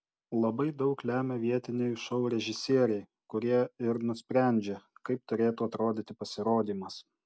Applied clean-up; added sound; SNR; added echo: none; none; none; none.